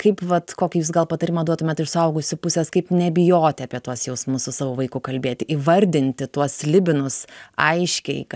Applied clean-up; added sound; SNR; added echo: none; none; none; none.